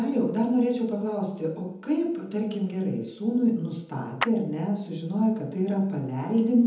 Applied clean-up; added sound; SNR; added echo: none; Clapping; 11 dB; reverberation time 1.0 s.